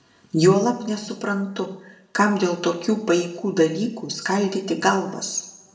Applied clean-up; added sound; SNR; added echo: none; none; none; reverberation time 0.7 s.